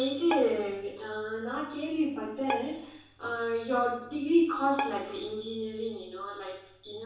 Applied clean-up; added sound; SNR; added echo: none; Bowed string instrument; 11 dB; reverberation time 0.7 s.